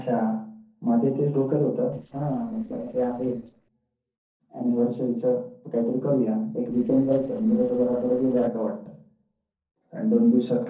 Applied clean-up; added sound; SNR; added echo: neural separator model SepFormer DNS4.